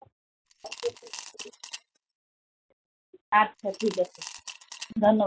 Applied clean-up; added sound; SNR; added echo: classical method spectral subtraction.